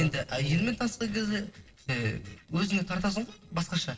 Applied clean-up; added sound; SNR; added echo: neural separator model SepFormer DNS4.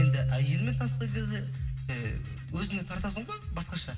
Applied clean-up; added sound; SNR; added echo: none; Marimba, xylophone; -3 dB; reverberation time 0.7 s.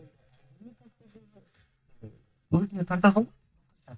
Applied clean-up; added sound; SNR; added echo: neural mask model DeepFilterNet 3.